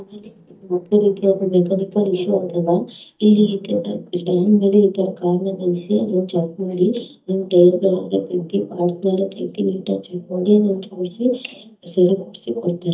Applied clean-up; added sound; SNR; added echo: neural mask model DeepFilterNet 3.